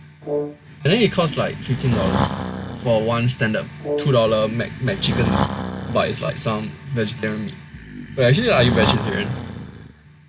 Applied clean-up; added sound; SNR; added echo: none; Brass instrument + Breathing; 5 dB; none.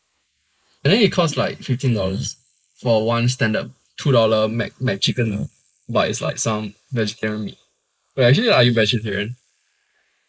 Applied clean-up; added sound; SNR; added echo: neural mask model Resemble Enhance denoiser.